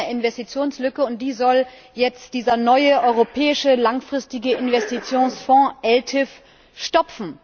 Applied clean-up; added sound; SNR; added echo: none; none; none; none.